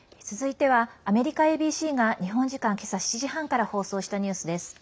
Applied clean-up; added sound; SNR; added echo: none; none; none; none.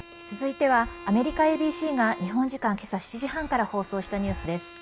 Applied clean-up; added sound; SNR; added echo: none; Bowed string instrument + Chime; 14 dB; none.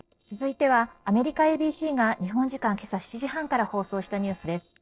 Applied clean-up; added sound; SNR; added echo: neural separator model SepFormer DNS4.